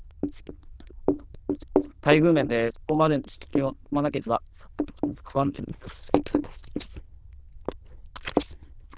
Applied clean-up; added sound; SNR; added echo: neural diffusion model UNIVERSE++.